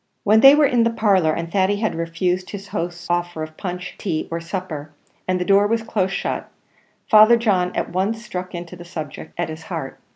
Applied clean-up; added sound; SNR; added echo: none; none; none; none.